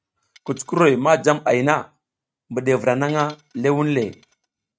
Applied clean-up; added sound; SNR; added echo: neural mask model RNNoise.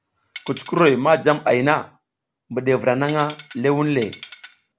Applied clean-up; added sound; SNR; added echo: none; Tools; 17 dB; none.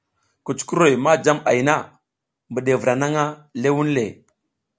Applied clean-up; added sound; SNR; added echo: none; none; none; none.